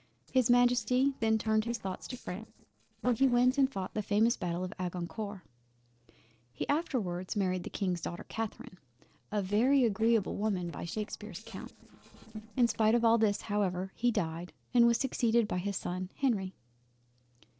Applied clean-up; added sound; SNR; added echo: neural separator model SepFormer DNS4.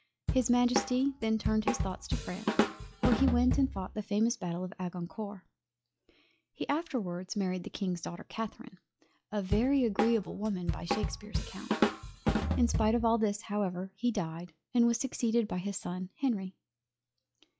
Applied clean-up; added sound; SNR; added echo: classical method log-MMSE.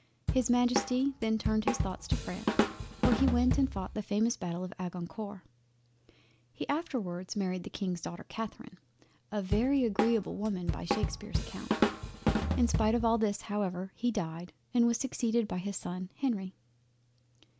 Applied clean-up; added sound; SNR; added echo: none; Drum / Drum kit; 0 dB; none.